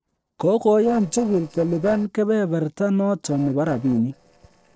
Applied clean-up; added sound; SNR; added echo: neural separator model SepFormer DNS4.